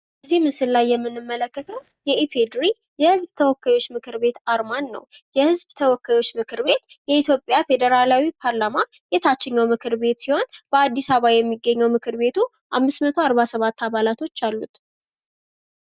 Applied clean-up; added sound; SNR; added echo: neural mask model DeepFilterNet 3.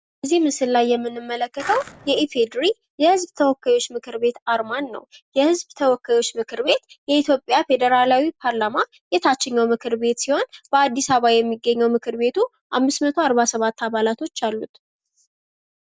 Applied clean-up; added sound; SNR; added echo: none; Skateboard; 12 dB; none.